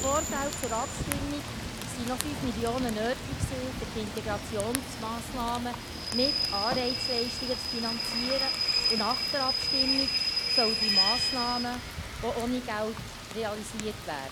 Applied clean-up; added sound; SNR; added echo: none; Rain / Train; -2 dB; none.